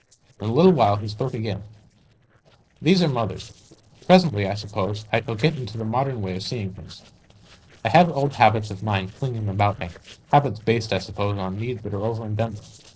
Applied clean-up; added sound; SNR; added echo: neural separator model SepFormer DNS4.